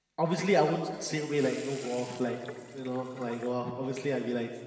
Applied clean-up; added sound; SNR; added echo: none; Sink (filling or washing) / Water tap, faucet; 16 dB; reverberation time 2.1 s.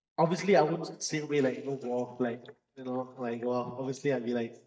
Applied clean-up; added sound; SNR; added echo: neural mask model DeepFilterNet 3.